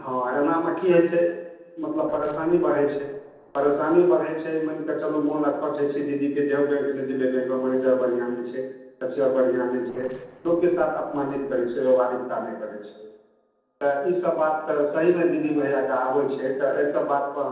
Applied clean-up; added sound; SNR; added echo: neural separator model SepFormer DNS4.